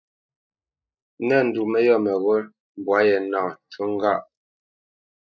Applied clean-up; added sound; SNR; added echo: neural mask model Resemble Enhance denoiser.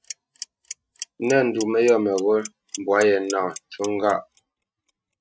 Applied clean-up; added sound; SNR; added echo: neural mask model RNNoise.